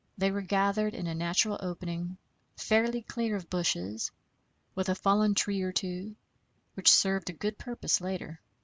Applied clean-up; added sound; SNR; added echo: none; none; none; none.